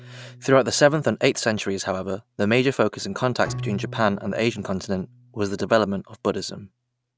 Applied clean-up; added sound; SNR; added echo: none; Bowed string instrument; 17 dB; none.